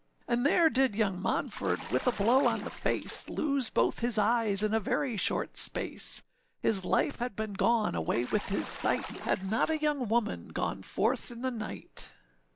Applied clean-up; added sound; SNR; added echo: none; Bathtub (filling or washing) / Splash, splatter; 14 dB; none.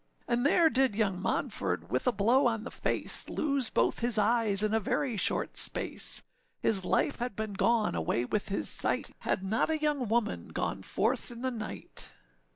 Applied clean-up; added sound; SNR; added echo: none; none; none; none.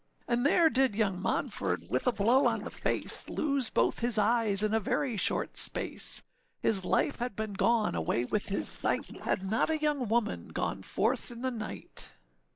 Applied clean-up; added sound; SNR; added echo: neural mask model Resemble Enhance denoiser.